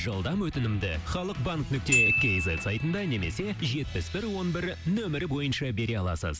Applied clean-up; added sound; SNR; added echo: none; Glockenspiel; 2 dB; none.